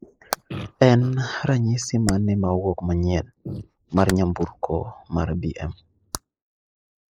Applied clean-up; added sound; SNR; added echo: neural mask model Resemble Enhance denoiser.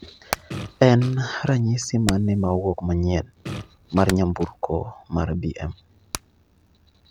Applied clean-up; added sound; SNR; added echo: none; Fart + Hammer; 14 dB; none.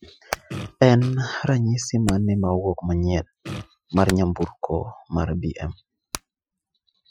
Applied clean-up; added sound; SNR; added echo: classical method Wiener filter.